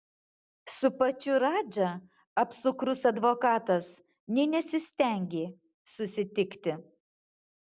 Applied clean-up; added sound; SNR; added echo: none; none; none; none.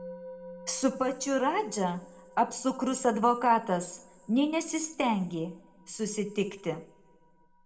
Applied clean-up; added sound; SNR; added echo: none; Musical instrument; 20 dB; reverberation time 0.5 s.